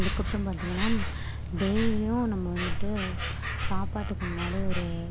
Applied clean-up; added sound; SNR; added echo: none; Insect; -3 dB; none.